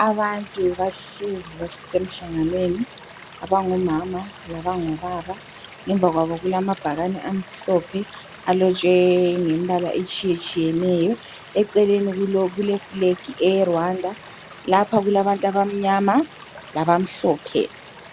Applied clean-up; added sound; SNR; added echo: none; Stream / Liquid; 20 dB; none.